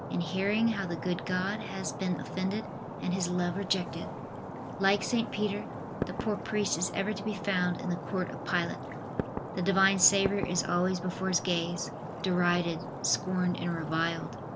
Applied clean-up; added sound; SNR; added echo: none; Stream + Knock / Wood; 7 dB; none.